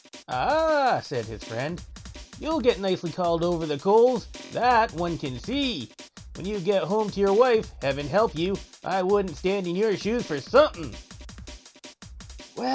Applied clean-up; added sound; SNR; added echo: none; Drum; 18 dB; none.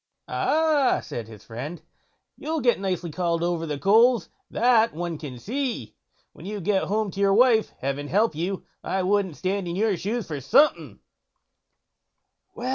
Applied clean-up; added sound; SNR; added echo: none; none; none; none.